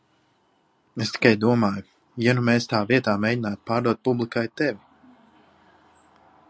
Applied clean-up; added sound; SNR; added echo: none; none; none; none.